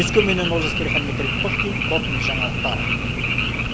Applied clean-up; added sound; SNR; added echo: none; Frog; -4 dB; none.